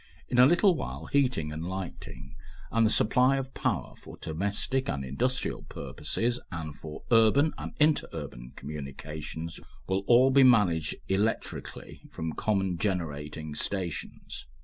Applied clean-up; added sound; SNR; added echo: none; none; none; none.